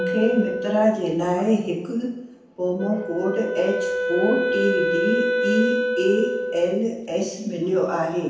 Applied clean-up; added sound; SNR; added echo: none; Wind instrument, woodwind instrument; 3 dB; reverberation time 0.9 s.